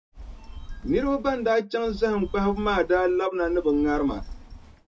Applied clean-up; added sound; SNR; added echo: none; Telephone; 13 dB; reverberation time 0.2 s.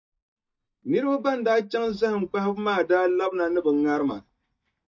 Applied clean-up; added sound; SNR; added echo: neural mask model DeepFilterNet 3.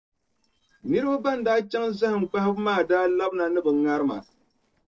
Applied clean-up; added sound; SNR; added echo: neural separator model SepFormer DNS4.